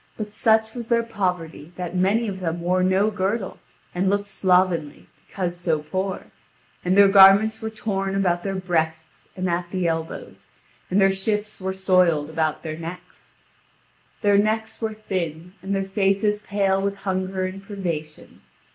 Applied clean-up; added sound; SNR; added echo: none; none; none; none.